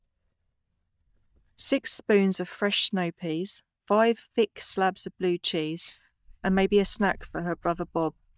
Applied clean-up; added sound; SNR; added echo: neural mask model DeepFilterNet 3.